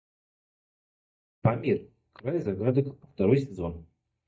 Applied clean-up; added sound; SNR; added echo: neural mask model DeepFilterNet 3.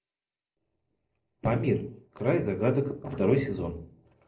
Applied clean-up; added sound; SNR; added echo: neural separator model SepFormer DNS4.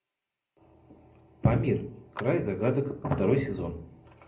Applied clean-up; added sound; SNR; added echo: none; Clapping; 19 dB; reverberation time 0.4 s.